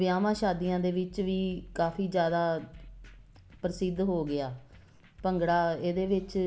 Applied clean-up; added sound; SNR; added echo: none; Drum kit; 20 dB; none.